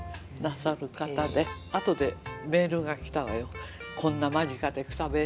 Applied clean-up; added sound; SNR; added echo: none; none; none; none.